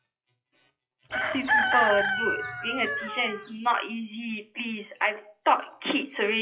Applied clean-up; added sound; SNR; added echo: classical method WPE with log-MMSE.